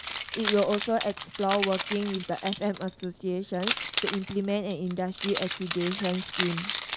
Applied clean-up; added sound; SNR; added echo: none; Keys jangling; 1 dB; none.